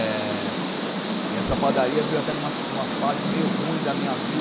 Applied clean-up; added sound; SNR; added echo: none; Cricket; -1 dB; none.